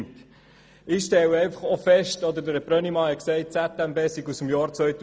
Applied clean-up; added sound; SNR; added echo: none; none; none; none.